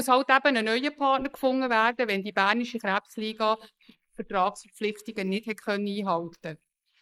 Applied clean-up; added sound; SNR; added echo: neural mask model Resemble Enhance denoiser.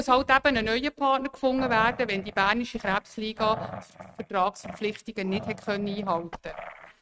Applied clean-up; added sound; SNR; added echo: neural mask model RNNoise.